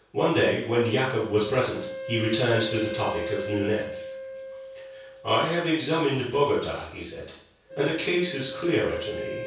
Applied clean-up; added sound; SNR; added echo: none; Wind instrument, woodwind instrument; 11 dB; reverberation time 0.6 s.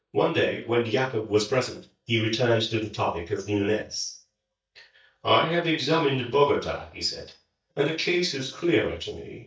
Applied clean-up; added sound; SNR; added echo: neural mask model DeepFilterNet 3.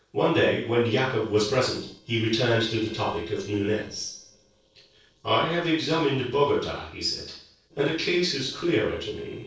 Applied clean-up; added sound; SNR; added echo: neural separator model SepFormer DNS4.